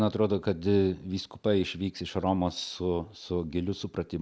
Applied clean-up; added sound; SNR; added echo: none; none; none; none.